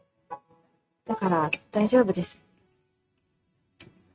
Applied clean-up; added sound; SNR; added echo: neural mask model RNNoise.